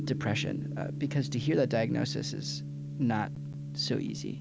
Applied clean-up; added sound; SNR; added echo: none; Gong; 5 dB; none.